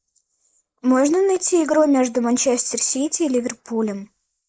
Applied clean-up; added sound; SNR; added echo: neural mask model Resemble Enhance denoiser.